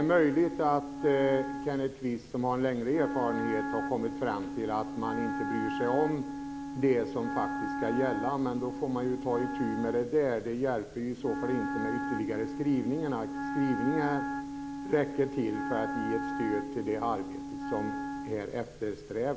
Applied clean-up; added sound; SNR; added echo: none; Wind instrument, woodwind instrument; 5 dB; none.